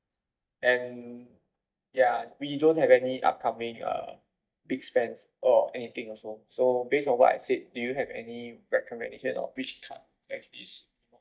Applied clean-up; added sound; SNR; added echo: neural mask model DeepFilterNet 3.